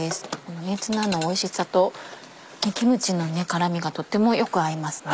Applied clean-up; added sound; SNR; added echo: none; none; none; none.